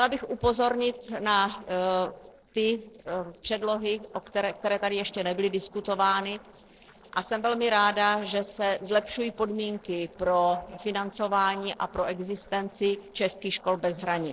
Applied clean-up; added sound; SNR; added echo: neural separator model SepFormer DNS4.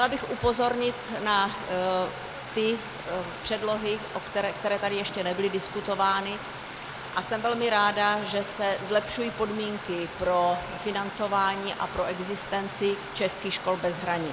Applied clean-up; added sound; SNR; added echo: none; Stream; 10 dB; none.